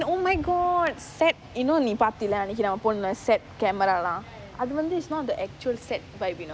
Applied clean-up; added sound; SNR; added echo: none; none; none; none.